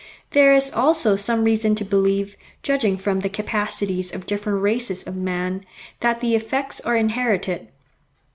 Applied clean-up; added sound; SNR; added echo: none; none; none; none.